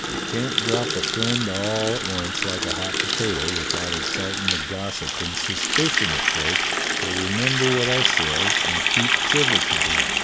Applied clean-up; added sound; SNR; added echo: none; Water tap, faucet; -5 dB; none.